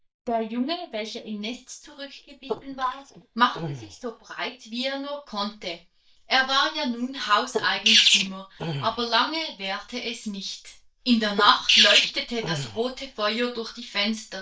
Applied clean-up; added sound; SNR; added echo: neural mask model DeepFilterNet 3.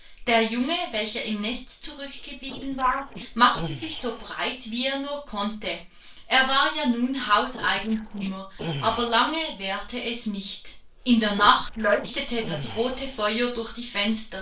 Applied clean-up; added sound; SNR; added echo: neural separator model SepFormer DNS4.